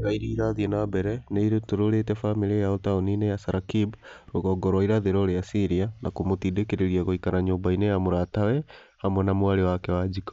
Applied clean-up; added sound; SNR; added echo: none; none; none; none.